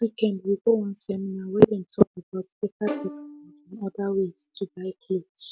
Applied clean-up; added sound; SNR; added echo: none; Bowed string instrument; 13 dB; none.